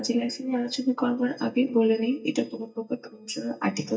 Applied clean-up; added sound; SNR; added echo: neural mask model DeepFilterNet 3.